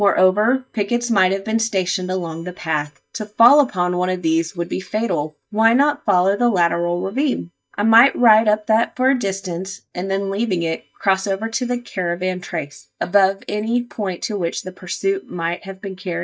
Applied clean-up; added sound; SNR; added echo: neural mask model DeepFilterNet 3.